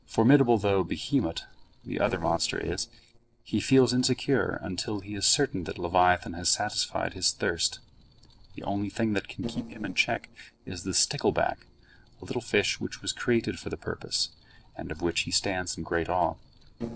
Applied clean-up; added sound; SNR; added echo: neural separator model SepFormer DNS4.